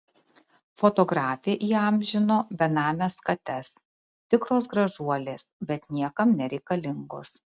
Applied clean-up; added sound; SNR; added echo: none; none; none; none.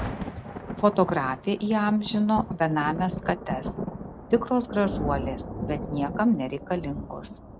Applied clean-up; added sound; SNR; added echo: none; Thunder; 8 dB; none.